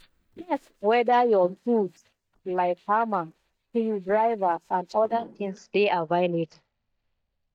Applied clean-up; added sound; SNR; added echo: neural mask model DeepFilterNet 3.